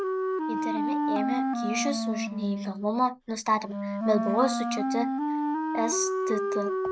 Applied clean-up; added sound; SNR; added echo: none; Wind instrument, woodwind instrument; -2 dB; none.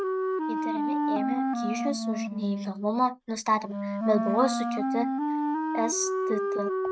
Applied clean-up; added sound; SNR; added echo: neural mask model RNNoise.